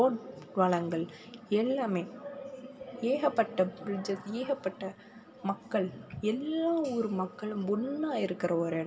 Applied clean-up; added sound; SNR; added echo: none; none; none; reverberation time 1.1 s.